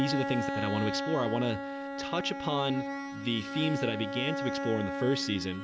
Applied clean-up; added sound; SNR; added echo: none; Bowed string instrument; 3 dB; none.